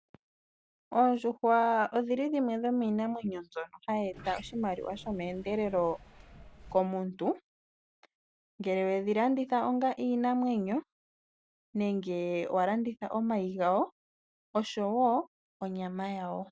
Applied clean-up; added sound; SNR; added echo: none; Sliding door; 19 dB; none.